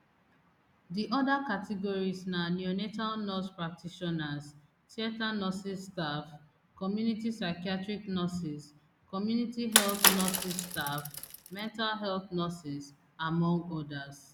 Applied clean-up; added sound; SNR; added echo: none; Bicycle; -4 dB; none.